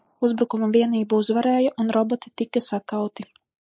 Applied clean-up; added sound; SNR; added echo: neural mask model Resemble Enhance denoiser.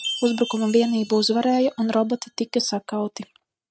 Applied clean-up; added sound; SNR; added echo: neural mask model RNNoise.